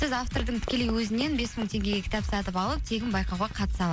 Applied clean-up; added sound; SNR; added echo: none; Fireworks; 16 dB; none.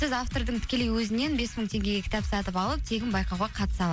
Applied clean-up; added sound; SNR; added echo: none; none; none; none.